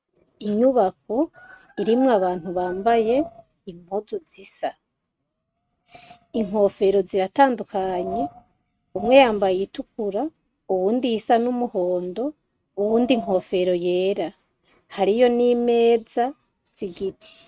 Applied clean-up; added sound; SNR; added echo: neural mask model RNNoise.